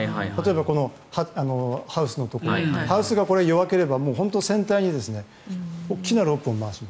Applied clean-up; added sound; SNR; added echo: none; none; none; none.